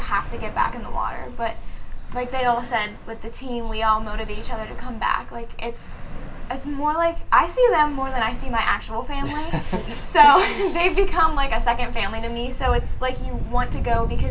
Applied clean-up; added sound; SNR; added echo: none; Ocean; 2 dB; reverberation time 0.2 s.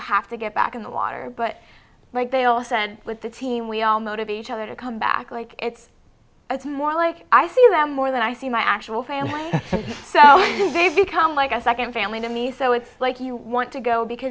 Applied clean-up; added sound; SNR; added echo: none; none; none; none.